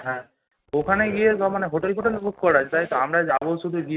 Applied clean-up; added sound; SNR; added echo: neural mask model RNNoise.